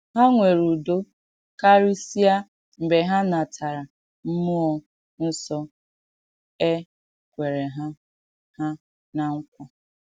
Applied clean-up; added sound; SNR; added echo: none; none; none; none.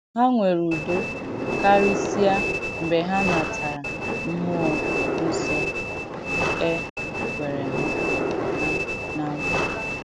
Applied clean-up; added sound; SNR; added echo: none; Train; 0 dB; none.